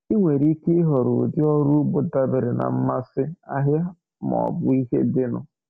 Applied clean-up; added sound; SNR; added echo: none; none; none; none.